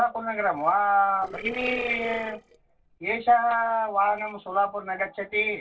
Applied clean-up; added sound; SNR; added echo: neural separator model SepFormer DNS4.